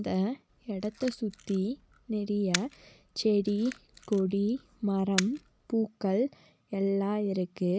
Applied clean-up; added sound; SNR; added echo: none; Camera; 12 dB; none.